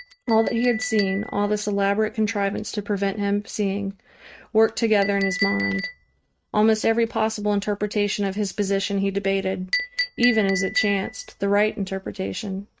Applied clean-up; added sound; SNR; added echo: neural mask model RNNoise.